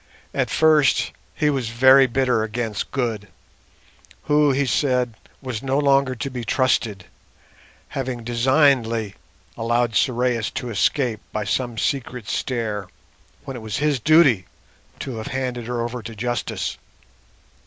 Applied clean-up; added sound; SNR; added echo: none; none; none; none.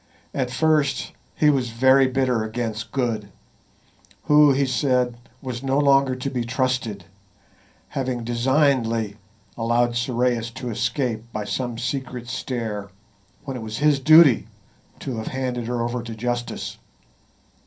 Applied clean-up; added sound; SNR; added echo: none; none; none; reverberation time 0.3 s.